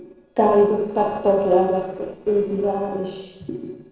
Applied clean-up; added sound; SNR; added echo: neural separator model SepFormer DNS4.